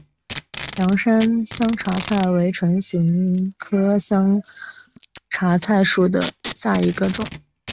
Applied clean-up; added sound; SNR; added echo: none; Packing tape, duct tape; 14 dB; none.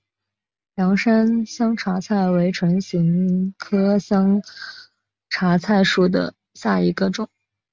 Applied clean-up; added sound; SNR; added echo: none; none; none; none.